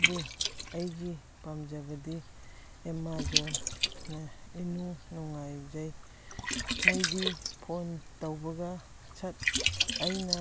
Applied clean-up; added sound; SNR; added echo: none; Liquid; -4 dB; none.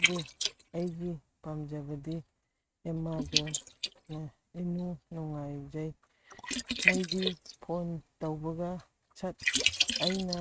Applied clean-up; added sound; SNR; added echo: neural mask model RNNoise.